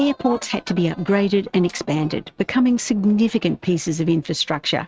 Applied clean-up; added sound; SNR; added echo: neural mask model RNNoise.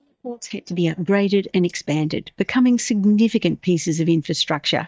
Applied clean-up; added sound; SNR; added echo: neural mask model DeepFilterNet 3.